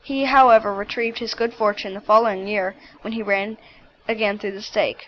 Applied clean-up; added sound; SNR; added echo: none; none; none; none.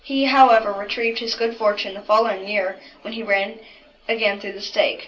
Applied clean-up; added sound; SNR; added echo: none; none; none; reverberation time 0.3 s.